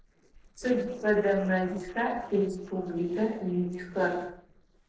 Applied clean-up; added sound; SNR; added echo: neural separator model SepFormer DNS4.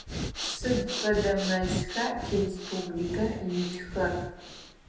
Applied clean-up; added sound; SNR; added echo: none; Breathing; 5 dB; reverberation time 0.9 s.